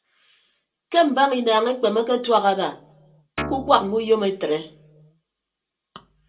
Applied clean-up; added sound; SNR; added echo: none; Guitar; 10 dB; reverberation time 0.2 s.